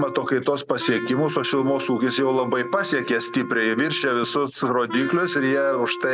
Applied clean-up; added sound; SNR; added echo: none; Wind instrument, woodwind instrument; 11 dB; none.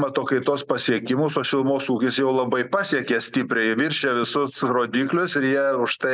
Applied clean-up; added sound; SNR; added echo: none; none; none; none.